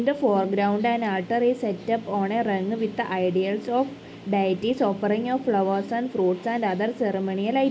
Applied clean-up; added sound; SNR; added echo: none; none; none; none.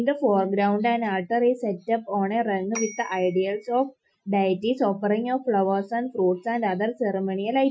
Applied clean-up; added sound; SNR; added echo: classical method Wiener filter.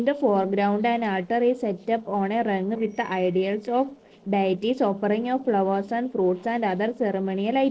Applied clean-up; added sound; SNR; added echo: neural separator model SepFormer DNS4.